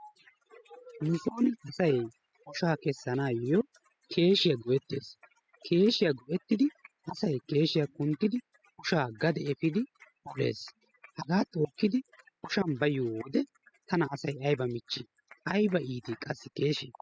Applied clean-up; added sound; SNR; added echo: classical method spectral subtraction.